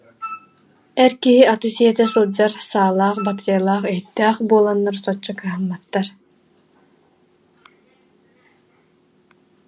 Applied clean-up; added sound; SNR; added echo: none; Wind instrument, woodwind instrument; 16 dB; none.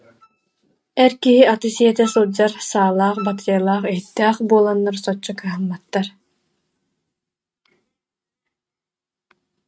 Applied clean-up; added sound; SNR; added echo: neural mask model RNNoise.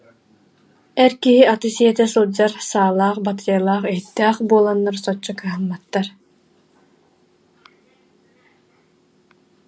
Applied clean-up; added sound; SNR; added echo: none; none; none; none.